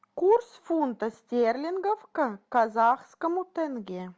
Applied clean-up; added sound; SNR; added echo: none; none; none; none.